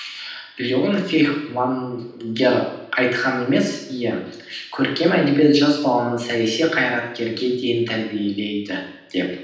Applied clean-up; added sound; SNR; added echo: none; none; none; reverberation time 0.9 s.